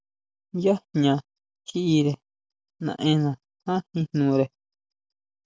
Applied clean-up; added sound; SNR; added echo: none; none; none; none.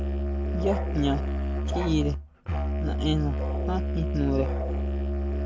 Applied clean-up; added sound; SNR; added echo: none; Musical instrument; -3 dB; none.